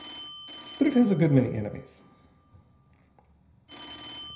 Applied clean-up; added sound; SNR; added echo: none; Telephone; 18 dB; reverberation time 0.5 s.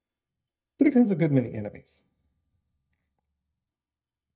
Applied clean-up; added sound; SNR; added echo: neural mask model DeepFilterNet 3.